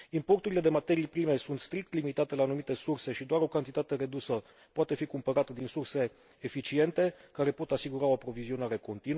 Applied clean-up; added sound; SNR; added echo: none; none; none; none.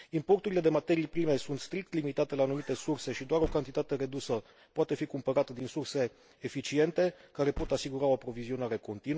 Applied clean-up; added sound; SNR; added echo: none; Car + Zipper (clothing); 13 dB; none.